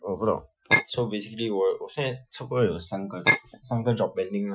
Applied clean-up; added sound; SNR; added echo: classical method Wiener filter.